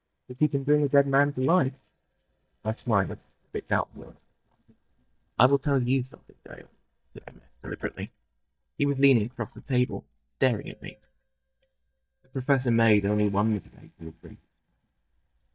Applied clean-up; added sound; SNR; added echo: neural mask model DeepFilterNet 3.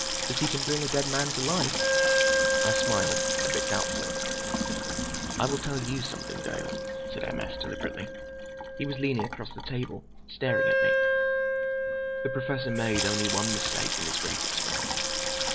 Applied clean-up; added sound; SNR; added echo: none; Sink (filling or washing) / Water tap, faucet + Wind instrument, woodwind instrument; -5 dB; none.